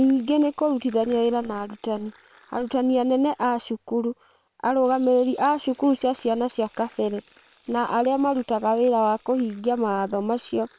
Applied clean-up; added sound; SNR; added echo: neural separator model SepFormer WHAM!.